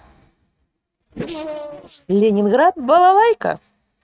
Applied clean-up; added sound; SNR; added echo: neural mask model RNNoise.